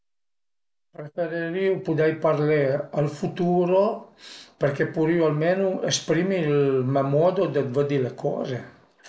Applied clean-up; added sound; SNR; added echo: none; none; none; none.